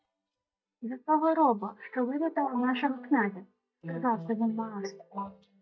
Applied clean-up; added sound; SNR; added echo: neural mask model DeepFilterNet 3.